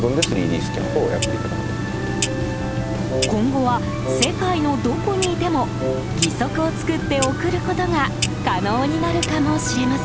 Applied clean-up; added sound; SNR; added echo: none; Wind instrument, woodwind instrument + Clock; 2 dB; none.